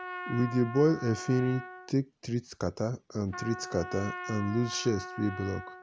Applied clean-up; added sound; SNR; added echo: none; Trumpet; 12 dB; none.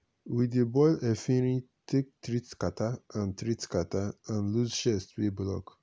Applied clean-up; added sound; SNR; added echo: none; none; none; none.